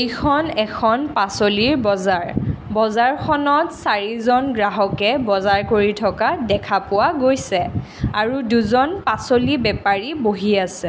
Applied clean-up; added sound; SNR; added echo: none; none; none; none.